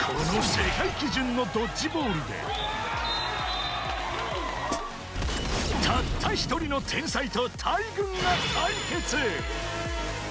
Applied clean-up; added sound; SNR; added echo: none; Hi-hat; 11 dB; none.